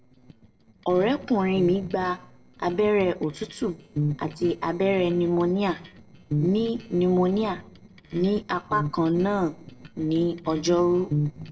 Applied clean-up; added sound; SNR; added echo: neural separator model SepFormer DNS4.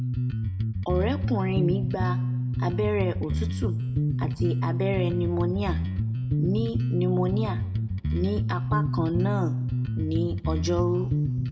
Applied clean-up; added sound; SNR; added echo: none; Bass guitar; -3 dB; reverberation time 1.0 s.